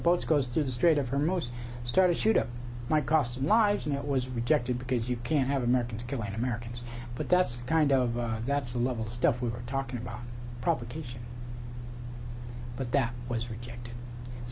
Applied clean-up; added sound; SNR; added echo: none; none; none; none.